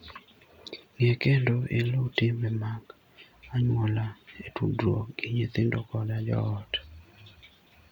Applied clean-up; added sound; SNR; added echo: none; none; none; none.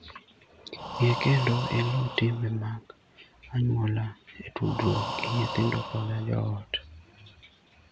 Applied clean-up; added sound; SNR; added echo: none; Breathing; 9 dB; none.